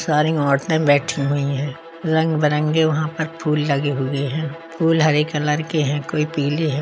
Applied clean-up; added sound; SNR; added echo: none; Bowed string instrument; 17 dB; none.